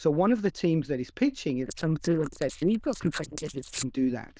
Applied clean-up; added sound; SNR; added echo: neural diffusion model UNIVERSE++.